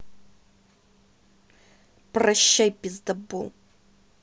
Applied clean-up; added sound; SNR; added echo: none; none; none; none.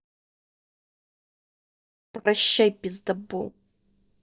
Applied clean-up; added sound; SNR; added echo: neural mask model DeepFilterNet 3.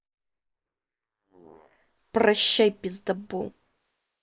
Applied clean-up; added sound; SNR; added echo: neural mask model Resemble Enhance denoiser.